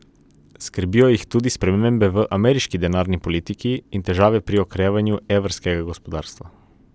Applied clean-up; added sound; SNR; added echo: none; none; none; none.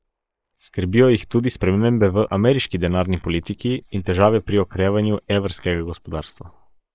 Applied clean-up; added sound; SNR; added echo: neural mask model Resemble Enhance denoiser.